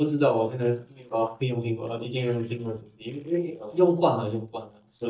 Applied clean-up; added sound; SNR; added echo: neural mask model DeepFilterNet 3.